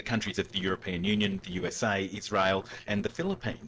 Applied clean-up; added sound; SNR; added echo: neural separator model SepFormer DNS4.